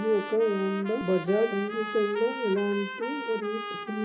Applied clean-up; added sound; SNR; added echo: none; Trumpet; 9 dB; reverberation time 1.7 s.